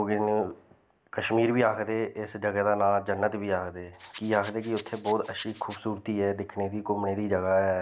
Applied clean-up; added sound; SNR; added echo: none; Rattle; 14 dB; none.